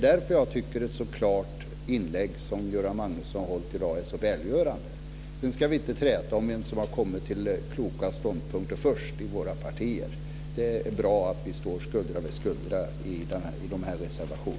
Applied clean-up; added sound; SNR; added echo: none; none; none; none.